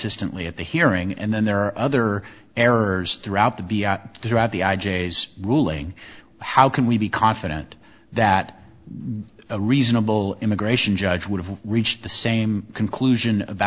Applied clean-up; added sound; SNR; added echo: none; none; none; none.